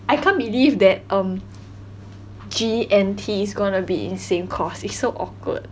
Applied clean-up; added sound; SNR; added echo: none; none; none; none.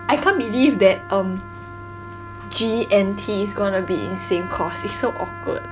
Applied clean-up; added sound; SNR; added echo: none; Trumpet; 14 dB; none.